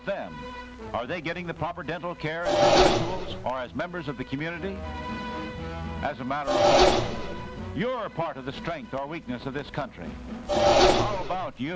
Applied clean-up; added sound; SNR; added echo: none; Engine; -5 dB; none.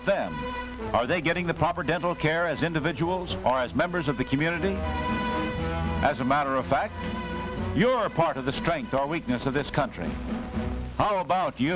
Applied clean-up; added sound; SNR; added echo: none; none; none; none.